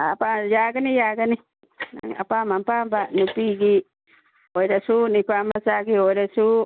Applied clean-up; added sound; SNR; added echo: none; none; none; none.